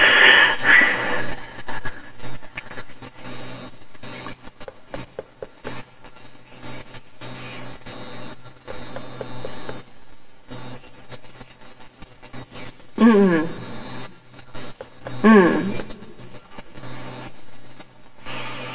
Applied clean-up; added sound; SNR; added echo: none; Knock / Wood; 20 dB; reverberation time 2.7 s.